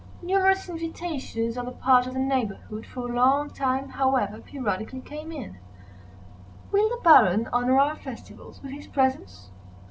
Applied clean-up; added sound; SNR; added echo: none; Bus; 19 dB; none.